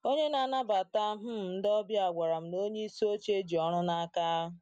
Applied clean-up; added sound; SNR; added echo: none; none; none; none.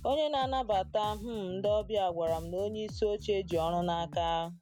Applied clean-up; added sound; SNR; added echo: none; Bass guitar; 14 dB; none.